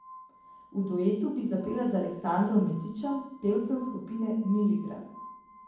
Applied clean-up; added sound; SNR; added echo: none; Glass; 20 dB; reverberation time 1.2 s.